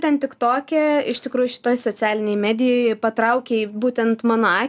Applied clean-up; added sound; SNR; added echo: none; none; none; none.